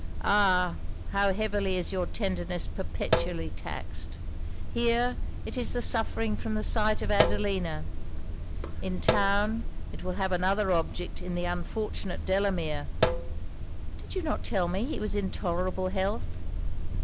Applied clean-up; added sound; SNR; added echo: none; Sink (filling or washing); -1 dB; none.